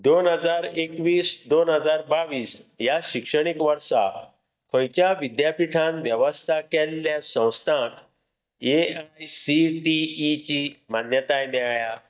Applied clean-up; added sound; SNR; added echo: neural mask model DeepFilterNet 3.